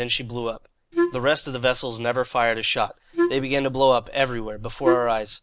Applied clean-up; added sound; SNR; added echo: none; Wind instrument, woodwind instrument; 1 dB; none.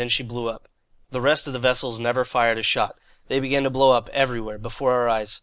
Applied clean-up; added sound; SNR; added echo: none; none; none; none.